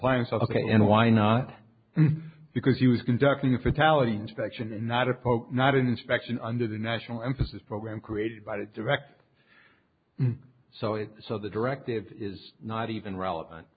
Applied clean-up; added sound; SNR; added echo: none; none; none; none.